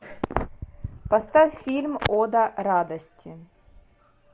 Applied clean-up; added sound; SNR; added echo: none; none; none; none.